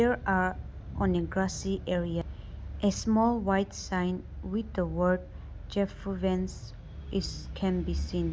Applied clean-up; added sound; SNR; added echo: none; none; none; none.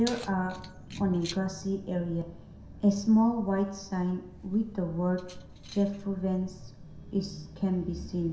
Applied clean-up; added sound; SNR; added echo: none; Keys jangling; 18 dB; reverberation time 0.7 s.